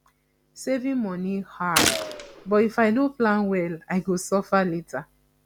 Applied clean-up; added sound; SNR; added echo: none; Gunshot, gunfire; 2 dB; none.